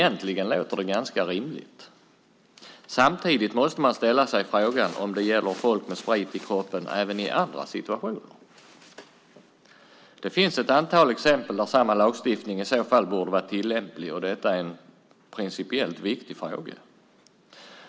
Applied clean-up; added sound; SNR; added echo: none; none; none; none.